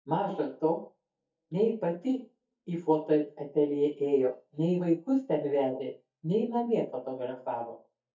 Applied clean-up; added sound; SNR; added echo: neural mask model DeepFilterNet 3.